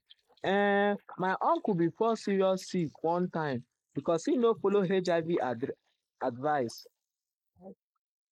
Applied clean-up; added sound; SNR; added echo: neural mask model Resemble Enhance denoiser.